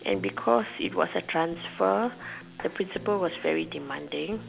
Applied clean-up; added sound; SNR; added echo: none; Fire; 19 dB; none.